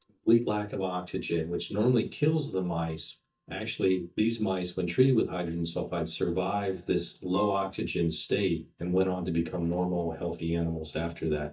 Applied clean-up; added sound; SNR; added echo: neural mask model DeepFilterNet 3.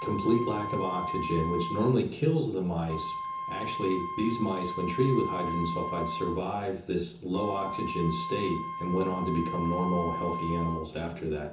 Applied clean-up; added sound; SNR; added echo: none; Wind instrument, woodwind instrument; 6 dB; reverberation time 0.6 s.